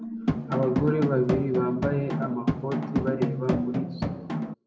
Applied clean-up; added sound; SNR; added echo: none; Drum; 1 dB; reverberation time 0.7 s.